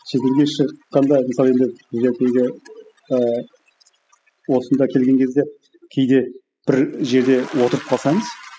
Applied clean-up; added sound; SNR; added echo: classical method spectral subtraction.